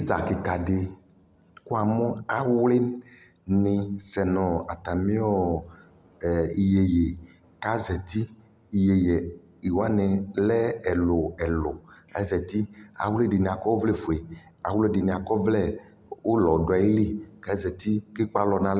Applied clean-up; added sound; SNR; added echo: none; none; none; none.